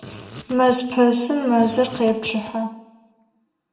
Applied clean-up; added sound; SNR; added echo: none; Fart; 19 dB; reverberation time 0.9 s.